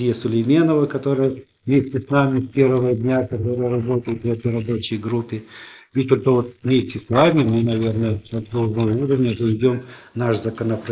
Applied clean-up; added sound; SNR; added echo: neural mask model Resemble Enhance denoiser.